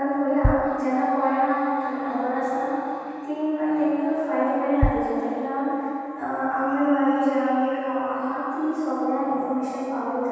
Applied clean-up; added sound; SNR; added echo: none; Bass drum; 7 dB; reverberation time 2.1 s.